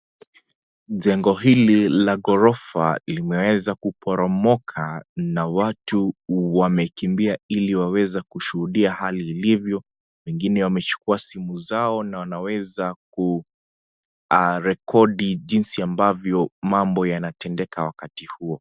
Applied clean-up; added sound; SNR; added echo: none; none; none; none.